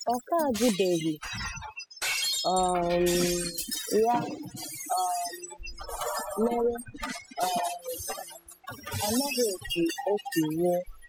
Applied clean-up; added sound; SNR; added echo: classical method spectral subtraction.